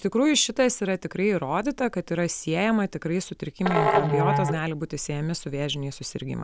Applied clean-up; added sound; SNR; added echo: none; Musical instrument; 1 dB; none.